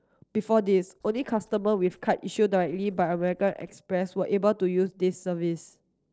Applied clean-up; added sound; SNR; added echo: neural separator model SepFormer DNS4.